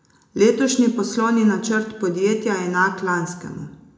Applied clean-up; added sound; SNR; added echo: none; none; none; reverberation time 0.6 s.